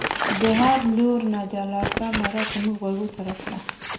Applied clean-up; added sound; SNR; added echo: none; Crumpling, crinkling / Tearing; 3 dB; reverberation time 1.1 s.